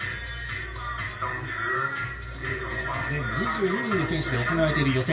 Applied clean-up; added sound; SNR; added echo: none; none; none; reverberation time 0.2 s.